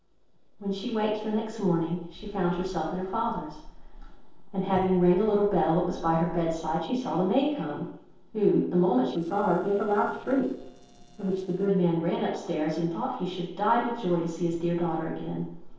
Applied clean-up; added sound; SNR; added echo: neural separator model SepFormer DNS4.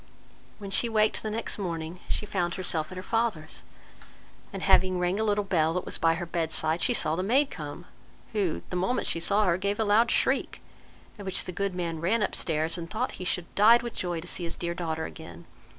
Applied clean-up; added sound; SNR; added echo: none; none; none; none.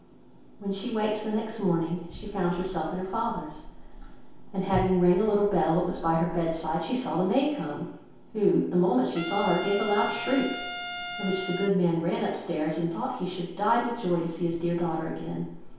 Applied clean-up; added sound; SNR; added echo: none; Trumpet; 8 dB; reverberation time 0.8 s.